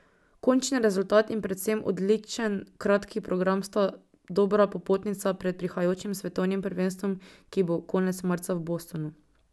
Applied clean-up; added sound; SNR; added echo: none; none; none; none.